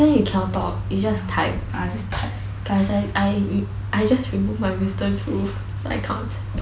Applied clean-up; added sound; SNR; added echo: none; Knock; 19 dB; none.